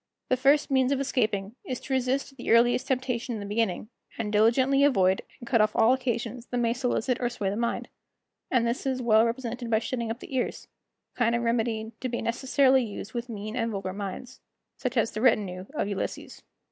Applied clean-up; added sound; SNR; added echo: none; none; none; none.